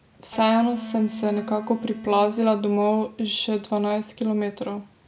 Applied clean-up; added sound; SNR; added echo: none; Electric guitar; 12 dB; none.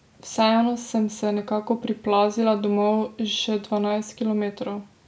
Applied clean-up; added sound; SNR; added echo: none; none; none; none.